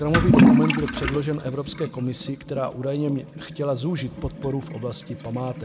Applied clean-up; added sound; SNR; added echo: none; Toilet flush / Liquid; -2 dB; none.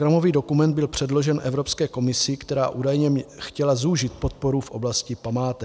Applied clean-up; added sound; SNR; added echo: none; none; none; none.